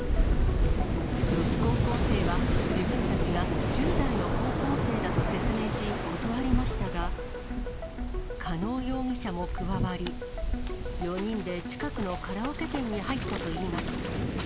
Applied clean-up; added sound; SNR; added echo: none; Waves, surf; -5 dB; none.